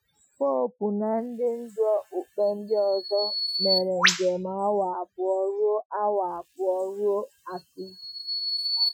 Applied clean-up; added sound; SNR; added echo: classical method Wiener filter.